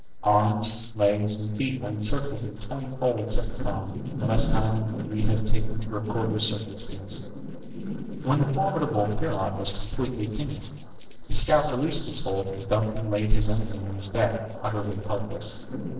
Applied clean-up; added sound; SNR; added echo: neural separator model SepFormer DNS4.